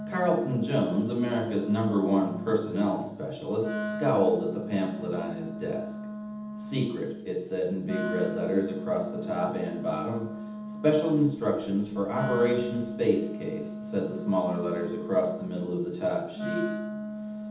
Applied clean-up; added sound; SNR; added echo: none; Wind instrument, woodwind instrument; 8 dB; reverberation time 0.8 s.